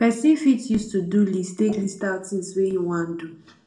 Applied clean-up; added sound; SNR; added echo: none; none; none; reverberation time 0.4 s.